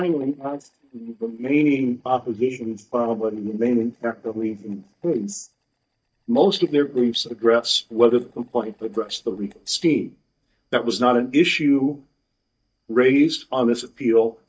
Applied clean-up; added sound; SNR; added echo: neural mask model DeepFilterNet 3.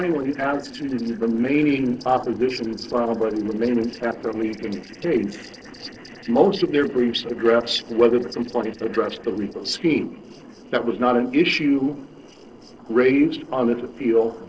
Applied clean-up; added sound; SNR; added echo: neural separator model SepFormer DNS4.